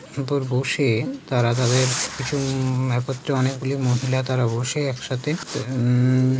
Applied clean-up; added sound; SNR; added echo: none; none; none; none.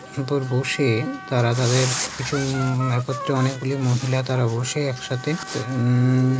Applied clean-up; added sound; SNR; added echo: none; Wind instrument, woodwind instrument; 15 dB; none.